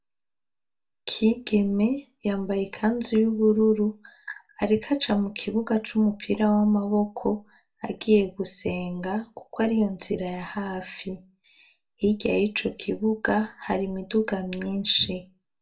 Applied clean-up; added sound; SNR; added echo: none; none; none; reverberation time 0.2 s.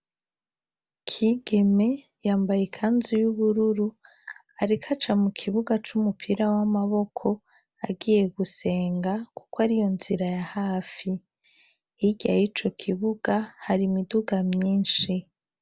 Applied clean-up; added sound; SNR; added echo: none; none; none; none.